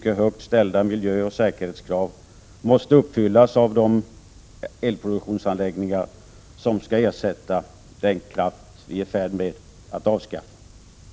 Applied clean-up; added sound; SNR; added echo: none; none; none; none.